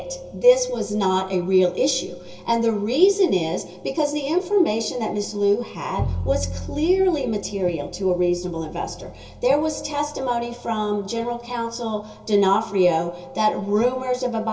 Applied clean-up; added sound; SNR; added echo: none; Bowed string instrument; 15 dB; reverberation time 0.2 s.